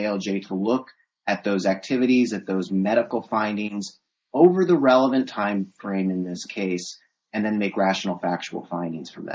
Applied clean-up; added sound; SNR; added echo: neural mask model Resemble Enhance denoiser.